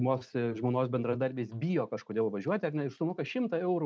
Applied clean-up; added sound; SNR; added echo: none; none; none; none.